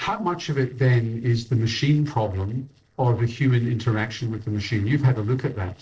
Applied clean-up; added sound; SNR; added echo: neural separator model SepFormer DNS4.